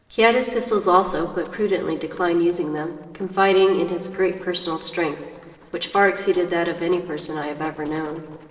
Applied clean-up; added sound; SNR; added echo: neural separator model SepFormer DNS4.